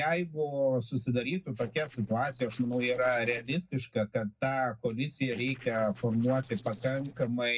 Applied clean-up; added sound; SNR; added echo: neural separator model SepFormer DNS4.